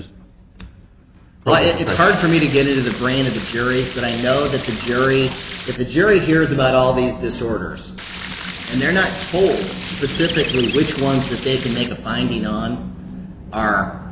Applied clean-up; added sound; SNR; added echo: none; Chirp, tweet + Stream; 8 dB; none.